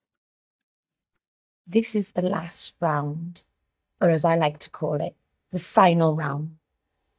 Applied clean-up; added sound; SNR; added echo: neural mask model DeepFilterNet 3.